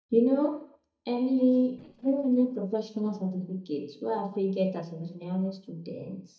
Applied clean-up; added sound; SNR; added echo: neural mask model DeepFilterNet 3.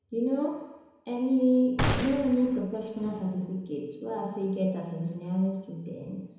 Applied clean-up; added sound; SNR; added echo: none; Gunshot, gunfire; 3 dB; reverberation time 1.0 s.